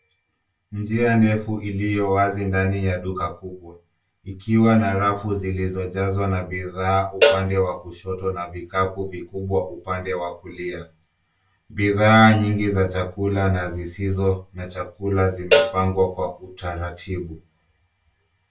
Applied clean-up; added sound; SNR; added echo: none; Cowbell; 1 dB; reverberation time 0.2 s.